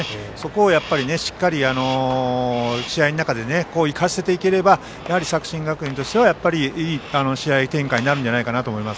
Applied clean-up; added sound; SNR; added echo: none; Crow; 19 dB; none.